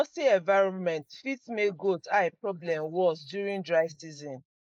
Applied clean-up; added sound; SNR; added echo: neural mask model Resemble Enhance denoiser.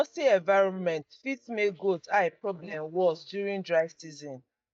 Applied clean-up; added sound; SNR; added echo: neural mask model DeepFilterNet 3.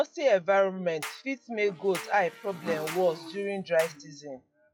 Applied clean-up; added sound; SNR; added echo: classical method log-MMSE.